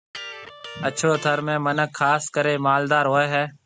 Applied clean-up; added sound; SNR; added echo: none; Electric guitar; 17 dB; none.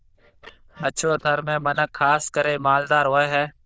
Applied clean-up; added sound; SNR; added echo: neural diffusion model UNIVERSE++.